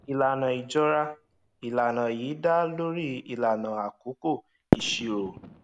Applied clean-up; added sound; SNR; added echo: none; Fireworks; 7 dB; none.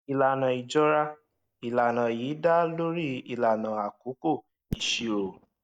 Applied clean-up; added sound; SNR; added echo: neural mask model DeepFilterNet 3.